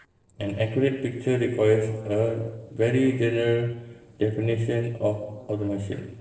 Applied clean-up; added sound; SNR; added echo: neural separator model SepFormer DNS4.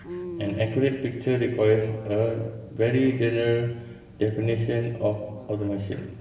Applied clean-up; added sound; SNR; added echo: none; Dog; 17 dB; reverberation time 1.1 s.